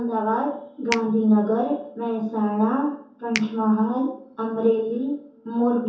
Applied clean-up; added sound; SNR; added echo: none; Finger snapping; 16 dB; reverberation time 0.6 s.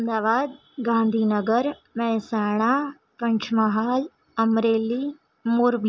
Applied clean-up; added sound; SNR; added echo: none; none; none; none.